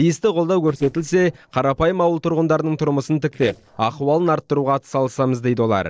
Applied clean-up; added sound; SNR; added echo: neural separator model SepFormer DNS4.